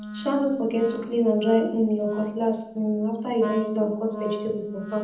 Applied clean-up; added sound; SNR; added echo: none; Wind instrument, woodwind instrument; 11 dB; reverberation time 0.8 s.